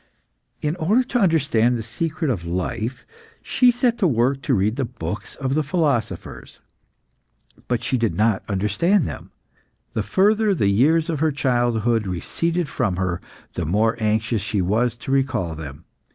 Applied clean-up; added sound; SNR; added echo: none; none; none; none.